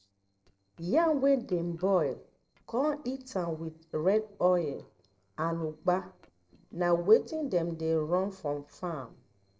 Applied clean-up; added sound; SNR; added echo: neural separator model SepFormer DNS4.